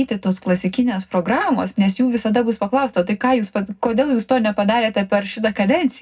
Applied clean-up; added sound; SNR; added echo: none; none; none; reverberation time 0.3 s.